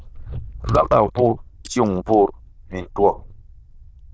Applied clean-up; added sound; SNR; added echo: neural diffusion model UNIVERSE++.